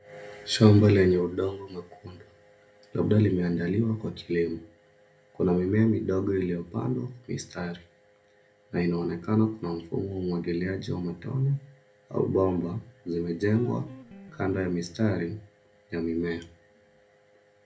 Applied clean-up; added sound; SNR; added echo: none; Guitar; 18 dB; reverberation time 0.3 s.